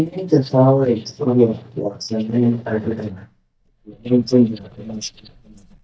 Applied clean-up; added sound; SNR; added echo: neural mask model DeepFilterNet 3.